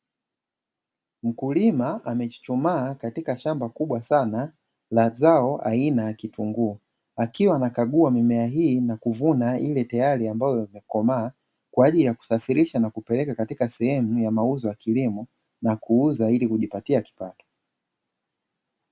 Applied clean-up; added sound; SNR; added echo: none; none; none; none.